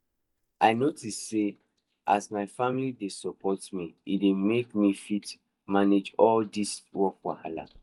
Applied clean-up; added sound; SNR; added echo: neural mask model DeepFilterNet 3.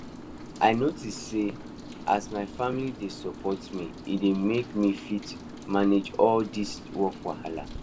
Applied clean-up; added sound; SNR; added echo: none; Rain; 13 dB; none.